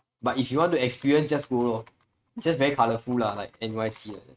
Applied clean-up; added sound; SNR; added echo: neural mask model RNNoise.